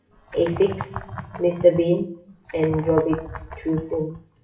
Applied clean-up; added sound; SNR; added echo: classical method WPE with log-MMSE.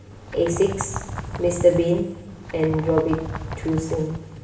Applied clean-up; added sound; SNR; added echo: none; Bird; 9 dB; reverberation time 1.0 s.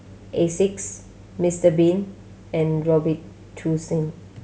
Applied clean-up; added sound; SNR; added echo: none; none; none; none.